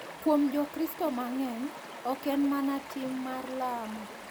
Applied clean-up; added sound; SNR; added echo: none; Stream; 12 dB; none.